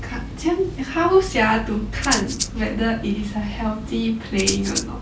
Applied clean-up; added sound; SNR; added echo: none; Rattle (instrument); 5 dB; none.